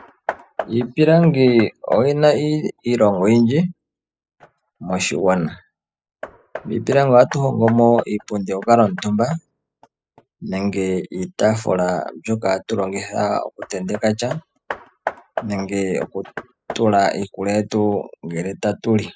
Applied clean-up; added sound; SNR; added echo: classical method spectral subtraction.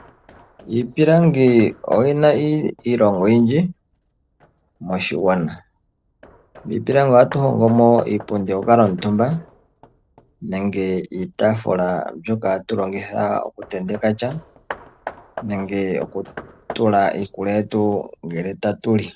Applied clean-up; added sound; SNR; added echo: neural separator model SepFormer DNS4.